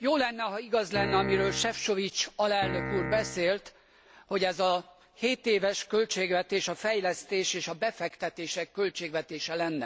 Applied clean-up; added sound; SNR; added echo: none; Piano; 5 dB; none.